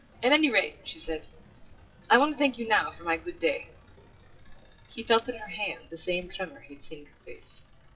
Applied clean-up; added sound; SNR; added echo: classical method WPE with log-MMSE.